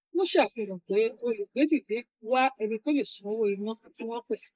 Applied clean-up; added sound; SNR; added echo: neural mask model Resemble Enhance denoiser.